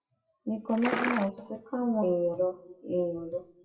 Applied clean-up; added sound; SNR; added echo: classical method WPE with log-MMSE.